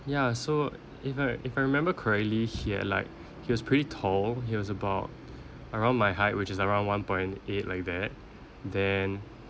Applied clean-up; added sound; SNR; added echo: none; none; none; none.